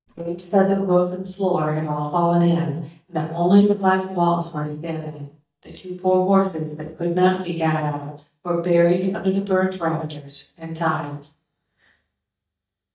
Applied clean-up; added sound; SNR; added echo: neural mask model DeepFilterNet 3.